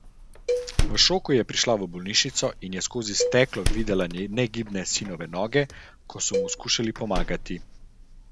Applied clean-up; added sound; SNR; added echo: none; Cowbell + Door; 4 dB; none.